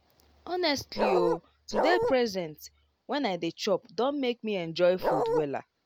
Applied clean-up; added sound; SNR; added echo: none; Bark; -3 dB; none.